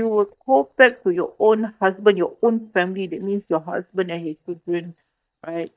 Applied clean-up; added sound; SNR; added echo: neural mask model DeepFilterNet 3.